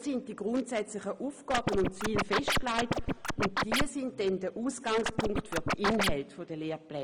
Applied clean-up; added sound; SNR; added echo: none; Scratching (performance technique); -2 dB; none.